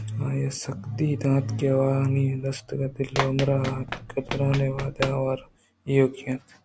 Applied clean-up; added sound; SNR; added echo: none; Camera + Run; 12 dB; none.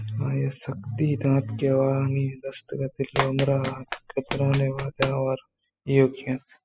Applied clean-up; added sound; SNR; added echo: classical method spectral subtraction.